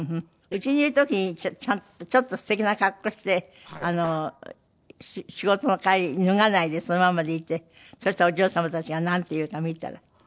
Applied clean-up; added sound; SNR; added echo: neural separator model SepFormer DNS4.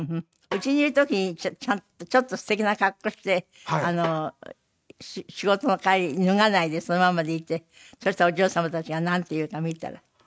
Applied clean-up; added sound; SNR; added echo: neural mask model RNNoise.